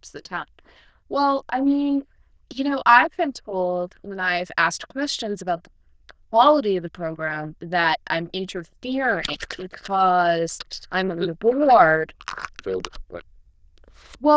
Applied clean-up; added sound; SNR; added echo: neural diffusion model UNIVERSE++.